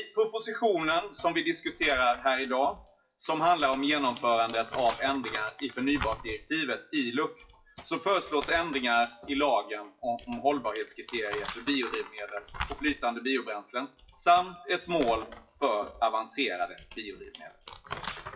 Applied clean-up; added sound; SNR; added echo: classical method WPE with log-MMSE.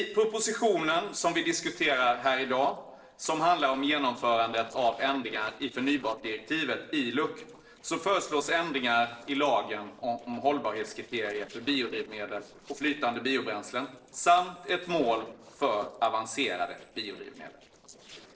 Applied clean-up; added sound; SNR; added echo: neural separator model SepFormer DNS4.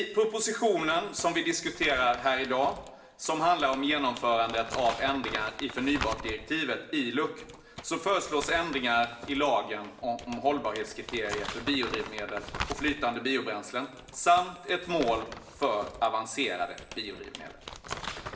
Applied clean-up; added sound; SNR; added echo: none; Crumpling, crinkling; 13 dB; reverberation time 0.8 s.